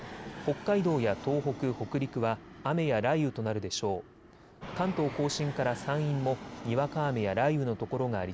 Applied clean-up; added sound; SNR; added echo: none; Fixed-wing aircraft, airplane; 14 dB; none.